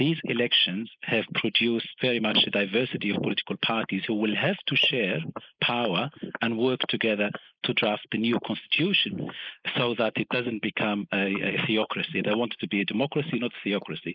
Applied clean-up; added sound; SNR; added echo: neural mask model Resemble Enhance denoiser.